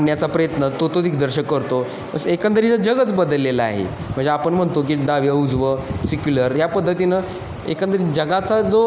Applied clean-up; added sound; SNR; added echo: none; none; none; none.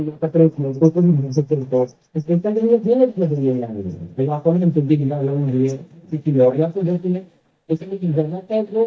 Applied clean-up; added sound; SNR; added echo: neural mask model DeepFilterNet 3.